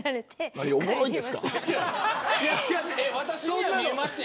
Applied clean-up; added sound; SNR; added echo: none; none; none; none.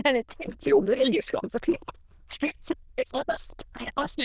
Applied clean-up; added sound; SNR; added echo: neural diffusion model UNIVERSE++.